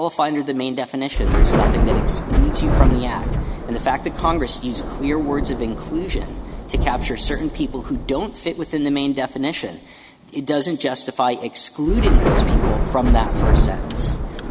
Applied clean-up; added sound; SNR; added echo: none; Thunder / Rain; -3 dB; none.